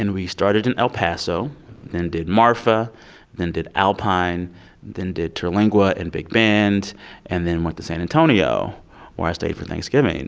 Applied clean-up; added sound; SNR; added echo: none; none; none; none.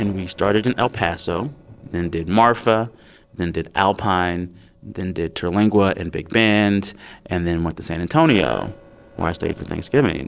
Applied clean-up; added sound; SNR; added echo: neural separator model SepFormer DNS4.